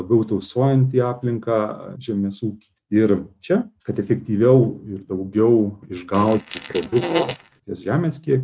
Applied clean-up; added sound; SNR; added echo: neural mask model RNNoise.